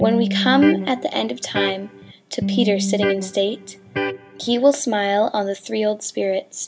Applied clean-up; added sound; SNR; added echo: none; Electric guitar; 3 dB; none.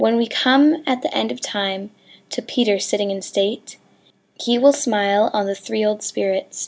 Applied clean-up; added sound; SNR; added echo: none; none; none; none.